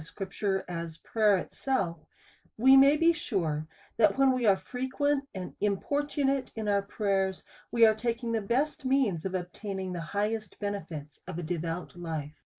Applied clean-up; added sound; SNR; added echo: neural mask model Resemble Enhance denoiser.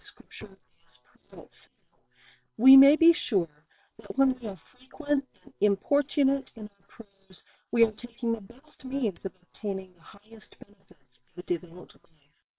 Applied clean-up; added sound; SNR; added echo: neural separator model SepFormer WHAM!.